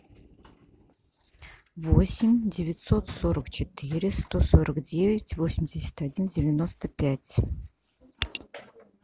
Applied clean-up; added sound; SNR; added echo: none; none; none; none.